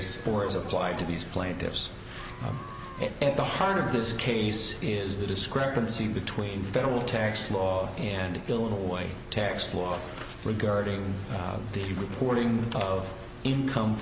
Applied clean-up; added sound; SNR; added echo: none; Chatter; 16 dB; none.